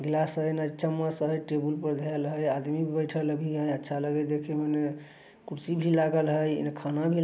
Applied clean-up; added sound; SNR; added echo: none; none; none; none.